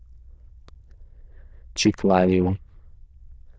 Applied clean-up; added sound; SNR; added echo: neural diffusion model UNIVERSE++.